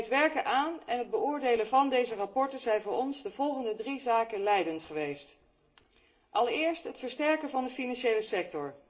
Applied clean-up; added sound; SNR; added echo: neural separator model SepFormer DNS4.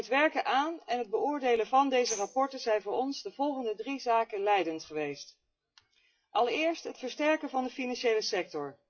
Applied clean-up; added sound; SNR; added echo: classical method WPE with log-MMSE.